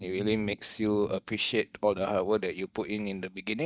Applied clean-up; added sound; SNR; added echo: neural mask model DeepFilterNet 3.